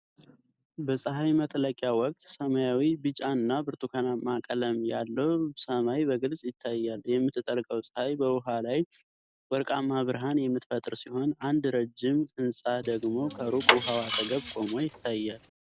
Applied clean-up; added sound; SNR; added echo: none; Cutlery, silverware; -3 dB; none.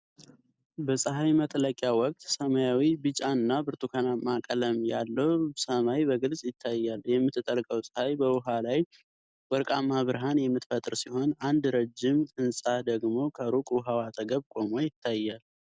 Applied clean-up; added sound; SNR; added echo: none; none; none; none.